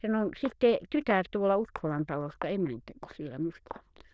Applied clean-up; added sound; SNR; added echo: neural diffusion model UNIVERSE++.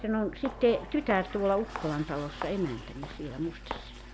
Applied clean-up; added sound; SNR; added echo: none; Toilet flush + Walk, footsteps; 12 dB; none.